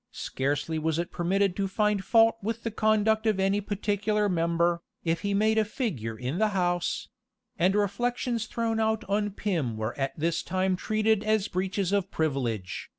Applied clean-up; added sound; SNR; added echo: none; none; none; none.